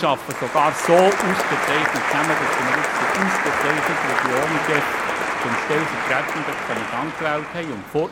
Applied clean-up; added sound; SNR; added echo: none; Applause; -1 dB; none.